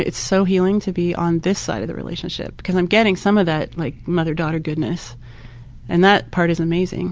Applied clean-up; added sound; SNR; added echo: none; none; none; none.